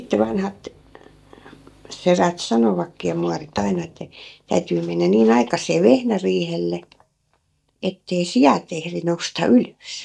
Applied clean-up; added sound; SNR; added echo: neural mask model DeepFilterNet 3.